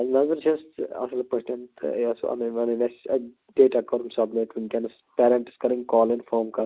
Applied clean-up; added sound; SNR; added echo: none; none; none; none.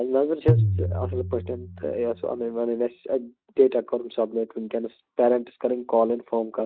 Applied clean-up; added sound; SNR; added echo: neural mask model RNNoise.